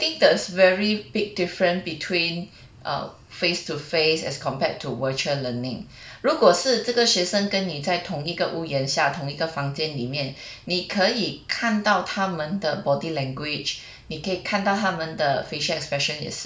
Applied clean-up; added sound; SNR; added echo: none; none; none; none.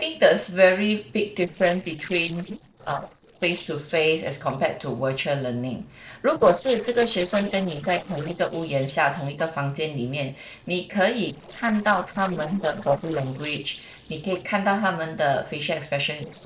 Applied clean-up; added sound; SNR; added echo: neural separator model SepFormer DNS4.